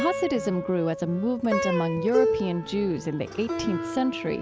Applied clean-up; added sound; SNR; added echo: none; Plucked string instrument; 3 dB; none.